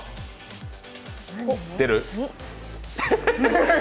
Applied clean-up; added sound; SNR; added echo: none; none; none; none.